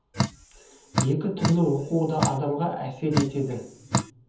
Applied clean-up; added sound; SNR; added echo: none; Drip; 2 dB; reverberation time 0.7 s.